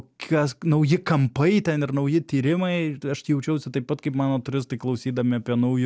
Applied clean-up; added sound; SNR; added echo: none; none; none; none.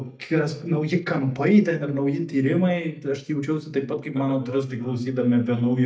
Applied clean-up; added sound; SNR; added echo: neural mask model DeepFilterNet 3.